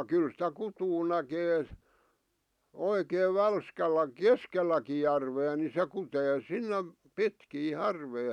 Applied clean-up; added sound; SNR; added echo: none; none; none; none.